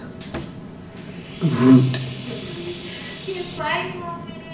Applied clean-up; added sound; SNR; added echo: none; Sawing; 16 dB; reverberation time 1.0 s.